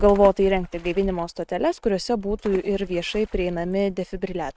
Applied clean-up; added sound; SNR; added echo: neural mask model RNNoise.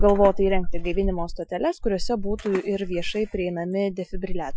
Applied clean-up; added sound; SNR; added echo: classical method Wiener filter.